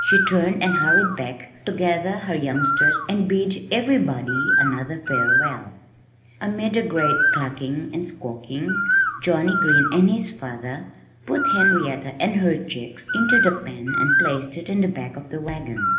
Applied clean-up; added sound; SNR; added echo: none; Bird; 0 dB; reverberation time 0.8 s.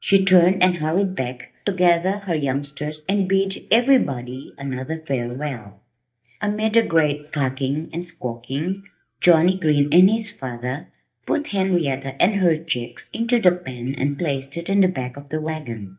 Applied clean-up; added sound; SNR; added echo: neural mask model DeepFilterNet 3.